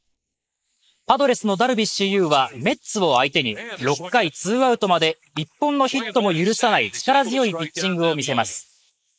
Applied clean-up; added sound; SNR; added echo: neural mask model Resemble Enhance denoiser.